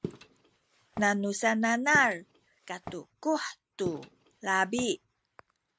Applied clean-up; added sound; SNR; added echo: none; Walk, footsteps; 15 dB; none.